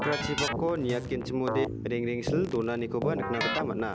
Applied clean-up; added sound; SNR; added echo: none; Keyboard (musical); 3 dB; none.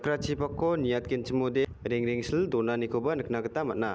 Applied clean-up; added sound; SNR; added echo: none; none; none; none.